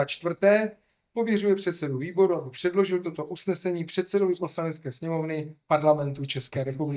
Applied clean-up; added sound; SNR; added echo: neural mask model DeepFilterNet 3.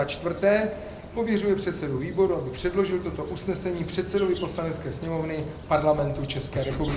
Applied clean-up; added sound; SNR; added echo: none; Bird vocalization, bird call, bird song; 13 dB; reverberation time 0.5 s.